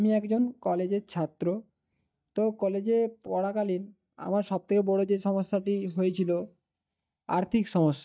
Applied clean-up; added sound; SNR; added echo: neural mask model DeepFilterNet 3.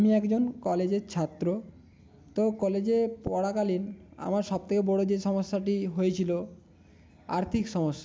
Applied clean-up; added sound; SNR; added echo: none; none; none; none.